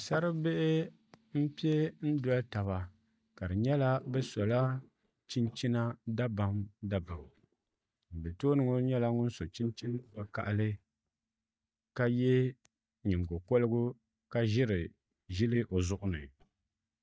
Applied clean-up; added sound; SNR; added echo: neural mask model DeepFilterNet 3.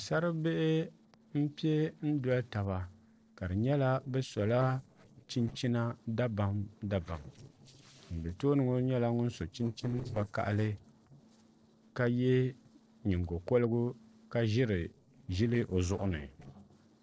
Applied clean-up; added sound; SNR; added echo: neural separator model SepFormer DNS4.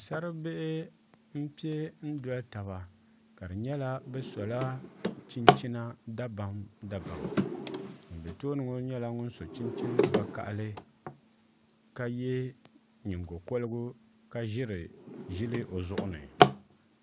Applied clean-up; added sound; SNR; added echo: none; Drawer open or close; -2 dB; none.